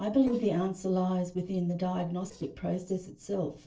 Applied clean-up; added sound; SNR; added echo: neural separator model SepFormer DNS4.